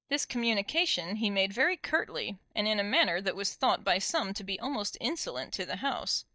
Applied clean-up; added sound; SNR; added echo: neural mask model DeepFilterNet 3.